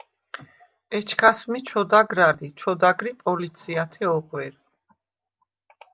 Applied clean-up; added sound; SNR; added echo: none; none; none; none.